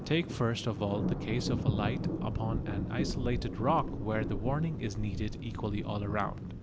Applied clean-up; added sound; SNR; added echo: none; Thunder; 1 dB; none.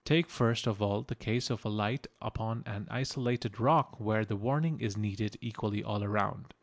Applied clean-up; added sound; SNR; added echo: none; none; none; none.